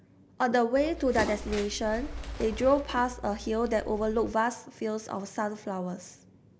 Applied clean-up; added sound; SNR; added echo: none; Bird; 10 dB; none.